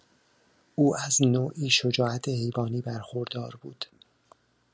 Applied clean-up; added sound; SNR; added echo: none; none; none; none.